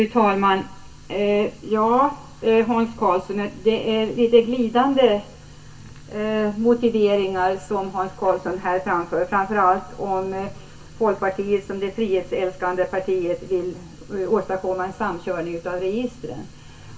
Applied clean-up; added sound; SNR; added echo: none; none; none; reverberation time 0.2 s.